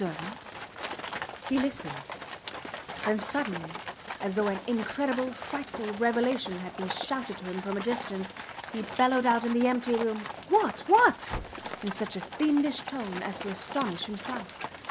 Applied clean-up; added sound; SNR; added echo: none; Car + Livestock, farm animals, working animals; 9 dB; none.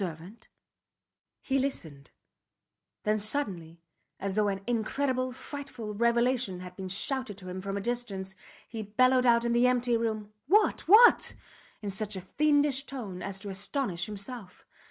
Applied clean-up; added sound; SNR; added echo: none; none; none; none.